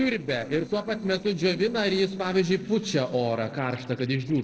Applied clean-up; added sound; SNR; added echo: neural separator model SepFormer DNS4.